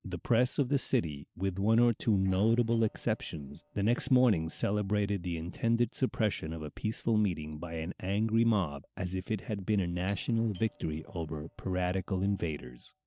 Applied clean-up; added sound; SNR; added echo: neural separator model SepFormer DNS4.